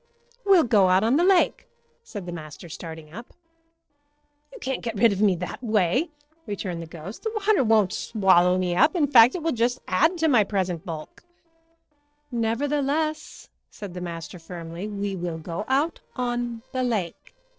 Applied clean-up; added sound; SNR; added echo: neural separator model SepFormer DNS4.